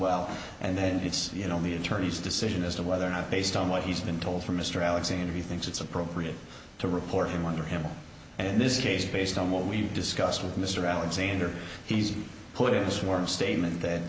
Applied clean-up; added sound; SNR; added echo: none; none; none; none.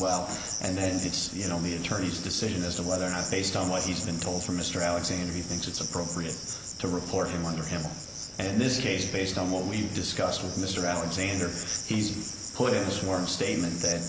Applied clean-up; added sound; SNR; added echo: none; Cricket; 8 dB; none.